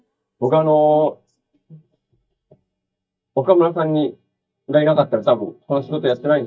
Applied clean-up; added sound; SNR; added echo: neural mask model DeepFilterNet 3.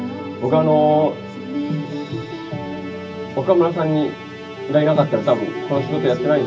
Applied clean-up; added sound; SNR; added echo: none; Musical instrument; 16 dB; reverberation time 0.4 s.